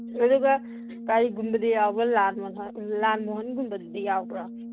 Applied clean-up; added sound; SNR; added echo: none; Brass instrument; 13 dB; none.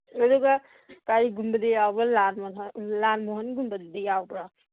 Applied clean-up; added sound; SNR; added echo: none; none; none; none.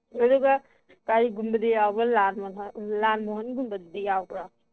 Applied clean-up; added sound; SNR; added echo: neural separator model SepFormer DNS4.